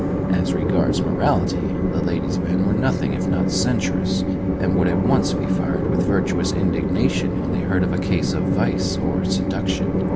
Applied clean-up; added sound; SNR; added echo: none; Train; -5 dB; none.